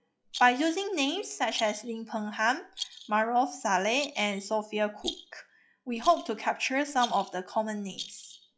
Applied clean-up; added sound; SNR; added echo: classical method log-MMSE.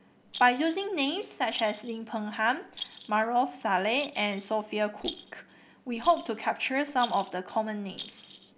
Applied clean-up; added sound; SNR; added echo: none; Rattle; 16 dB; none.